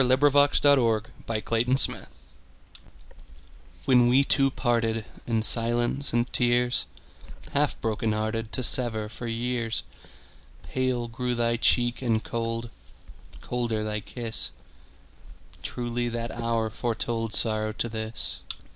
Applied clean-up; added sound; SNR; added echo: none; none; none; none.